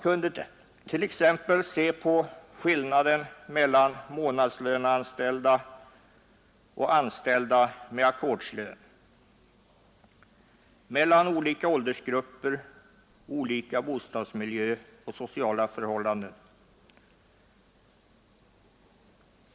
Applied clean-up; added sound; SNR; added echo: none; none; none; none.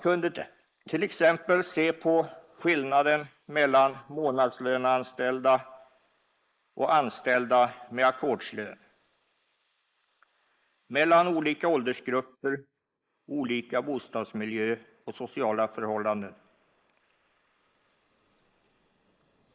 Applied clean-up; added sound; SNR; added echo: neural mask model Resemble Enhance denoiser.